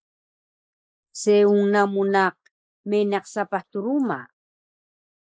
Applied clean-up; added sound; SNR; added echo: neural mask model Resemble Enhance denoiser.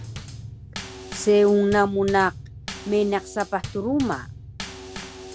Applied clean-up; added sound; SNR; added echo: none; Bass drum / Snare drum / Drum kit; 13 dB; none.